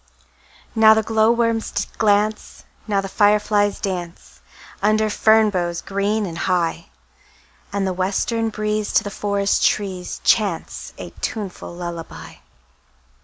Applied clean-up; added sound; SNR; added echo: none; none; none; none.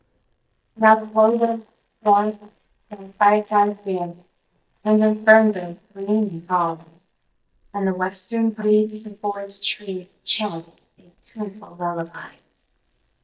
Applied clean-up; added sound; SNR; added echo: neural mask model DeepFilterNet 3.